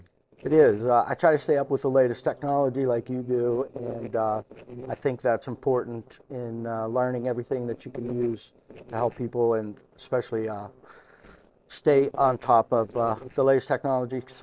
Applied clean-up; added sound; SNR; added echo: neural separator model SepFormer DNS4.